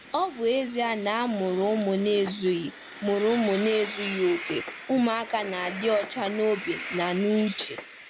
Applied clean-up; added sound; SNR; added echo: none; Train; 12 dB; none.